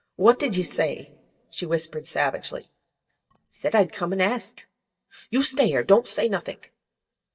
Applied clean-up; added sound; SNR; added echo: neural mask model DeepFilterNet 3.